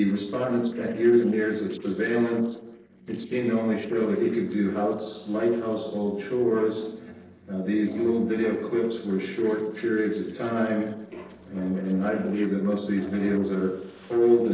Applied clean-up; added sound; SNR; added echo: neural separator model SepFormer DNS4.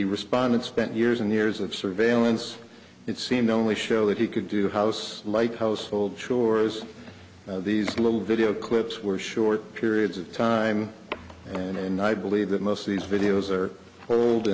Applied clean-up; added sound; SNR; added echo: none; none; none; none.